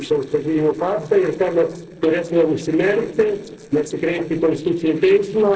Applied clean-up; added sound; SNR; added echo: neural separator model SepFormer DNS4.